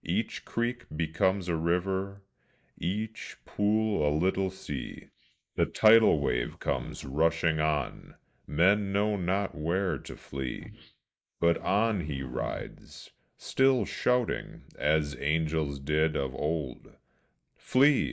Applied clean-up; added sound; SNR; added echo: neural mask model Resemble Enhance denoiser.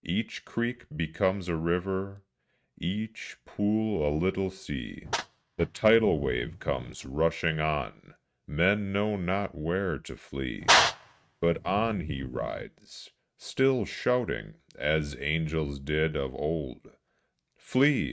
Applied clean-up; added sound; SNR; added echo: neural mask model RNNoise.